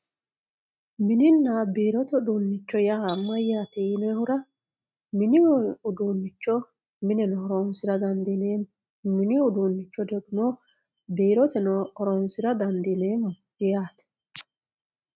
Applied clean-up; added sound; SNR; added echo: neural mask model RNNoise.